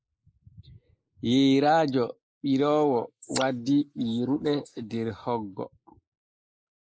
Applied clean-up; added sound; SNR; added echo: neural mask model Resemble Enhance denoiser.